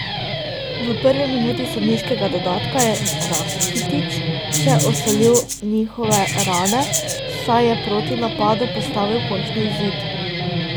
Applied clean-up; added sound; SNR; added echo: none; Rattle (instrument) + Guitar; 1 dB; none.